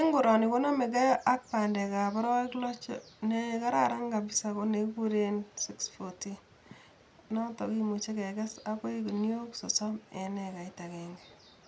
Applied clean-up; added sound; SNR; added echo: none; none; none; none.